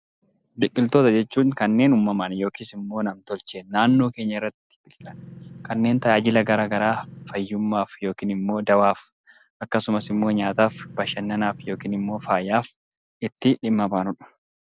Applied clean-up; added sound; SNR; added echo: none; Engine; 18 dB; none.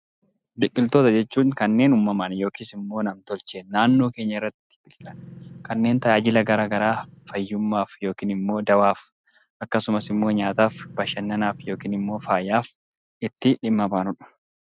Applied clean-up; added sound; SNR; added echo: neural mask model RNNoise.